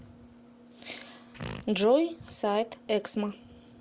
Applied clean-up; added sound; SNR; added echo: none; Fart; 11 dB; none.